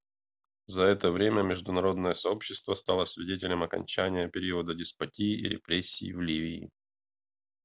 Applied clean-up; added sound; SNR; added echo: none; none; none; none.